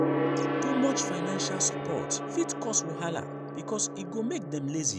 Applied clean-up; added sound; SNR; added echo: none; Gong; 0 dB; none.